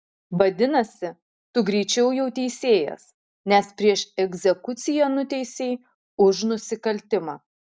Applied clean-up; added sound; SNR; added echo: none; none; none; none.